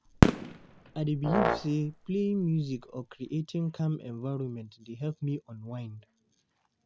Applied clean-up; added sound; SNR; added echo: none; Fireworks + Brass instrument; -3 dB; none.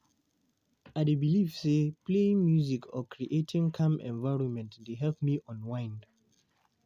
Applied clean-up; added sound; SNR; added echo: none; none; none; none.